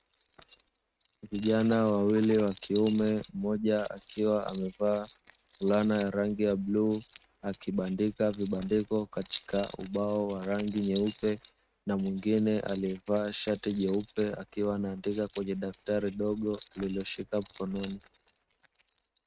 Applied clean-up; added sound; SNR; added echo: neural mask model RNNoise.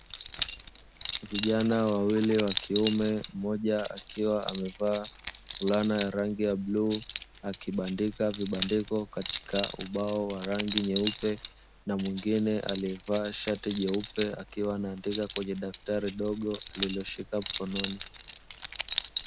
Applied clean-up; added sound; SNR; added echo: none; Keys jangling; 9 dB; none.